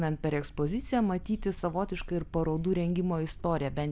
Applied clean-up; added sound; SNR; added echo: none; none; none; none.